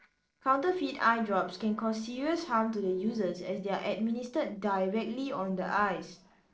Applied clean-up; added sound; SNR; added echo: neural separator model SepFormer DNS4.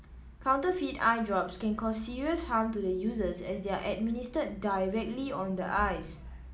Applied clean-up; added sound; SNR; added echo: none; none; none; none.